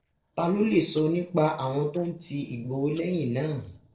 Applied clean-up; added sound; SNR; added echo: neural separator model SepFormer DNS4.